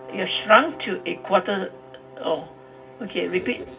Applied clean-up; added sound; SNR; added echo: none; Brass instrument; 19 dB; reverberation time 0.4 s.